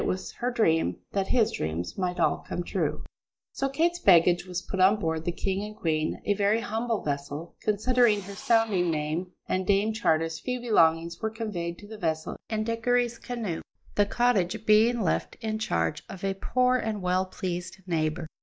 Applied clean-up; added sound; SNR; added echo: neural mask model DeepFilterNet 3.